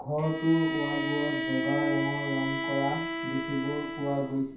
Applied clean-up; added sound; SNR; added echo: none; Bowed string instrument; 2 dB; reverberation time 0.7 s.